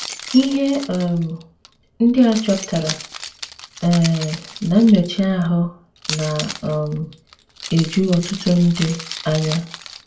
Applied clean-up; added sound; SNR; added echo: none; Keys jangling; 14 dB; reverberation time 0.3 s.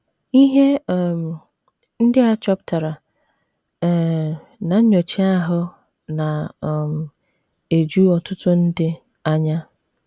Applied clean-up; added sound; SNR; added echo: none; none; none; none.